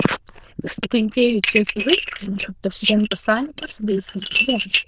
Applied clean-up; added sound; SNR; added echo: neural diffusion model UNIVERSE++.